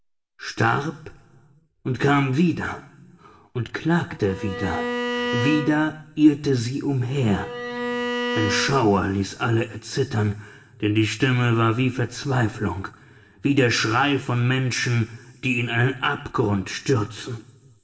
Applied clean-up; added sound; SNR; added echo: none; Bowed string instrument; 6 dB; reverberation time 1.9 s.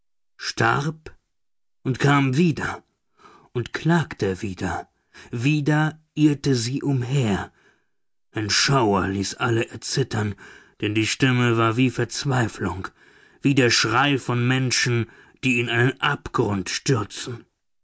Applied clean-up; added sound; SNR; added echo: none; none; none; none.